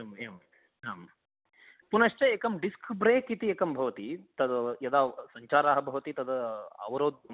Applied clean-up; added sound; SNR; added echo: none; none; none; none.